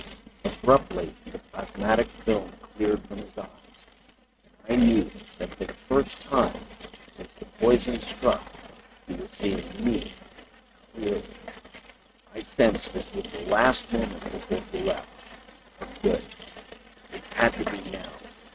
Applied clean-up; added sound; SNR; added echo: neural mask model RNNoise.